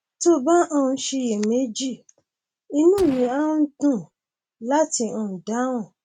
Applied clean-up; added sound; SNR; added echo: neural mask model RNNoise.